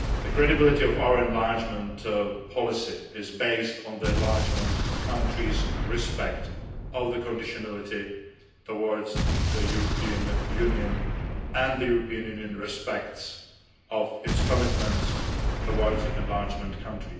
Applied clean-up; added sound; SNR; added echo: none; Explosion; 0 dB; reverberation time 0.9 s.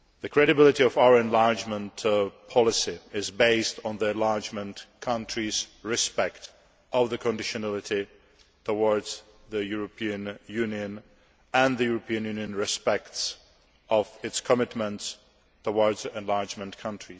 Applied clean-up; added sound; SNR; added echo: none; none; none; none.